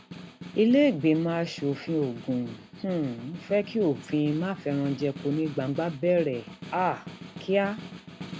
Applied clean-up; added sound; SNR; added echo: none; Snare drum; 15 dB; none.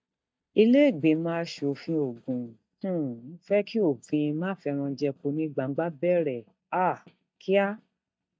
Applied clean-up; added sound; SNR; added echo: neural mask model DeepFilterNet 3.